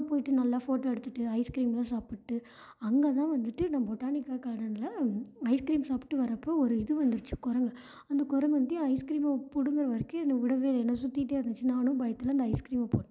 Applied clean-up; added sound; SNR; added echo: none; none; none; none.